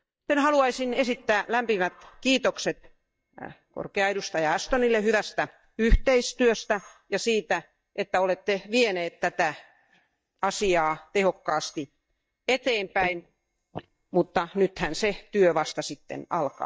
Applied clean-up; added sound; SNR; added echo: neural mask model DeepFilterNet 3.